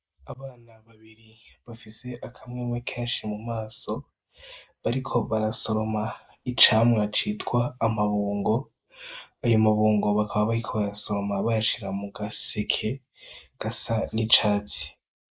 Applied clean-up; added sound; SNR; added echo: neural mask model Resemble Enhance denoiser.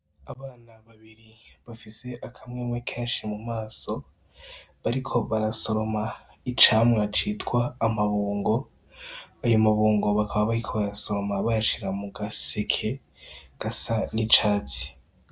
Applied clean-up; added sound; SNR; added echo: none; none; none; none.